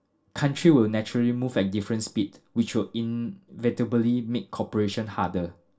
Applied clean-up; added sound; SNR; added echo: none; none; none; reverberation time 0.2 s.